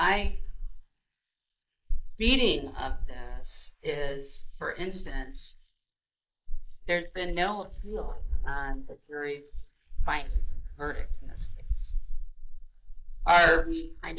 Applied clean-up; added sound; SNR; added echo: neural mask model Resemble Enhance denoiser.